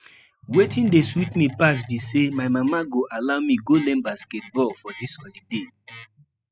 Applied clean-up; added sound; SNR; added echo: classical method spectral subtraction.